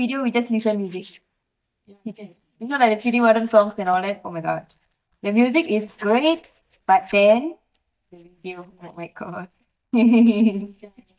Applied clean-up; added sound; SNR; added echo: neural mask model DeepFilterNet 3.